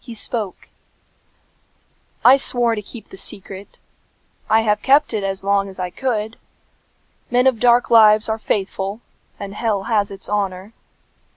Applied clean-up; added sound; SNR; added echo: none; none; none; none.